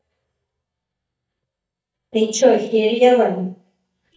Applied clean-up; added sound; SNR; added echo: neural mask model DeepFilterNet 3.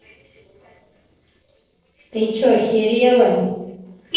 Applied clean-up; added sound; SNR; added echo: neural separator model SepFormer DNS4.